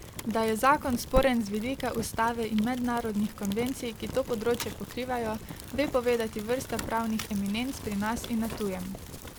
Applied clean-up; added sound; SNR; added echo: none; Fire; 11 dB; none.